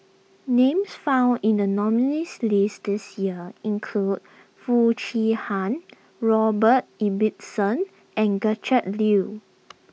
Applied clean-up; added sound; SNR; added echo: none; none; none; none.